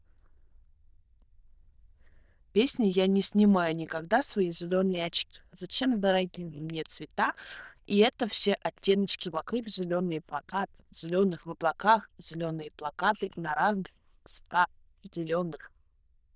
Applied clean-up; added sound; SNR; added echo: neural diffusion model UNIVERSE++.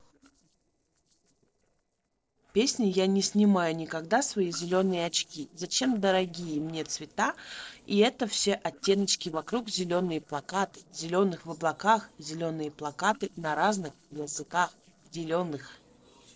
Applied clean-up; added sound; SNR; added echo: neural separator model SepFormer DNS4.